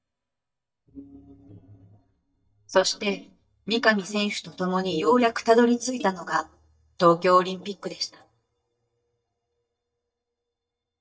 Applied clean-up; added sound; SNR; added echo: neural mask model DeepFilterNet 3.